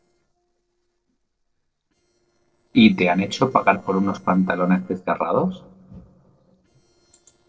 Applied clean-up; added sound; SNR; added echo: neural separator model SepFormer DNS4.